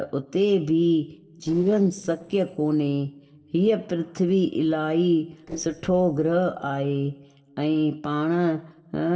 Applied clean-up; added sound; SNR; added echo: neural separator model SepFormer DNS4.